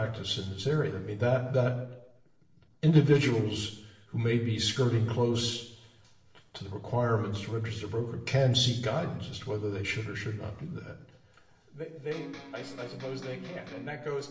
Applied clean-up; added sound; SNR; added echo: neural separator model SepFormer DNS4.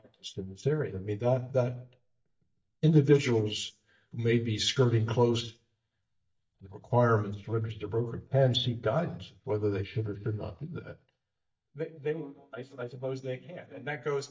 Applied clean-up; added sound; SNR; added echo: neural mask model DeepFilterNet 3.